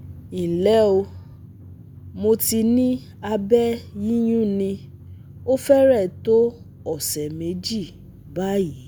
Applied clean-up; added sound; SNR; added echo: none; Drum; 18 dB; none.